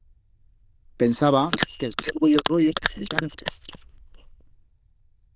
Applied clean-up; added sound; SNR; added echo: neural diffusion model UNIVERSE++.